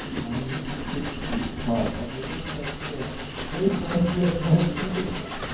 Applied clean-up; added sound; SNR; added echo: none; Train; 4 dB; reverberation time 0.9 s.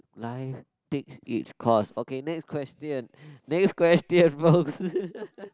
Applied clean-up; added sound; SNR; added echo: none; none; none; none.